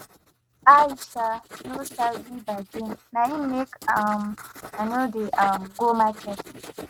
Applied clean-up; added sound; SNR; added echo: neural mask model RNNoise.